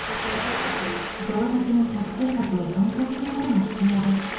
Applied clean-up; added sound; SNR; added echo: none; Ocean; 9 dB; reverberation time 1.0 s.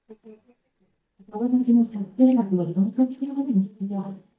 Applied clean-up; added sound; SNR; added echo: neural mask model DeepFilterNet 3.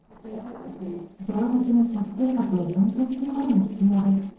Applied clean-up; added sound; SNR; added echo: neural separator model SepFormer DNS4.